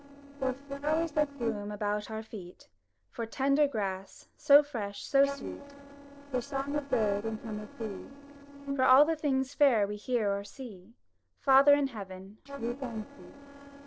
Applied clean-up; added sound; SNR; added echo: neural separator model SepFormer DNS4.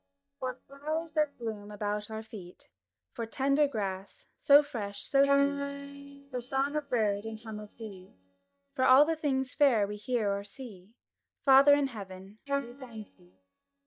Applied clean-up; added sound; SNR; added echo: neural mask model DeepFilterNet 3.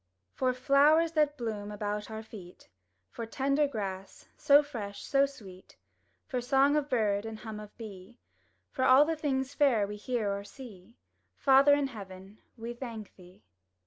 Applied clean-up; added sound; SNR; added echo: none; none; none; none.